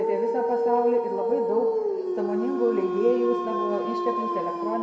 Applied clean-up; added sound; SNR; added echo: none; Dog; -1 dB; reverberation time 2.0 s.